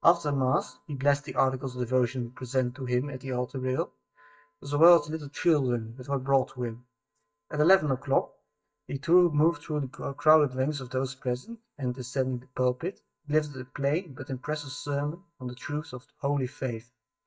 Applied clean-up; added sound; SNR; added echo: neural mask model DeepFilterNet 3.